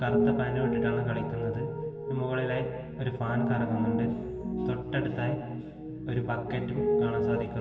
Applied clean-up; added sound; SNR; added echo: none; Piano; -1 dB; reverberation time 2.2 s.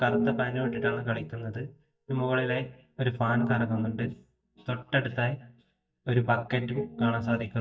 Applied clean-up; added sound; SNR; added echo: neural mask model DeepFilterNet 3.